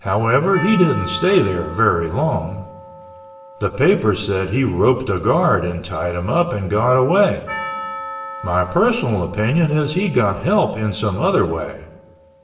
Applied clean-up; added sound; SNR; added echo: none; Percussion; 15 dB; reverberation time 1.0 s.